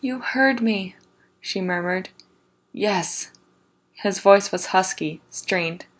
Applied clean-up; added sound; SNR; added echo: none; none; none; none.